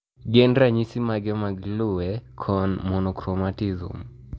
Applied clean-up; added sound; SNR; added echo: none; none; none; none.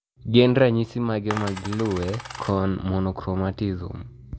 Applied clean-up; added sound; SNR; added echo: none; Coin (dropping); 13 dB; none.